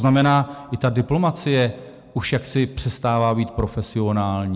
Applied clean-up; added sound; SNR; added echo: none; none; none; none.